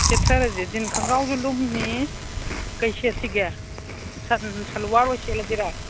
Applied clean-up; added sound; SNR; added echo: none; Chewing, mastication; 2 dB; none.